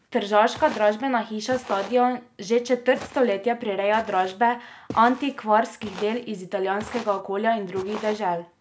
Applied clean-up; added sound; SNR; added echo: none; Walk, footsteps; 19 dB; none.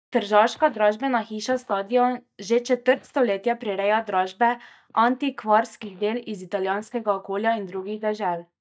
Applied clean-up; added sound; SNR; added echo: neural mask model DeepFilterNet 3.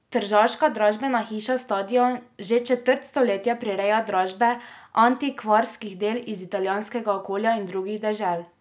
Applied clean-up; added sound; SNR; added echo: none; none; none; none.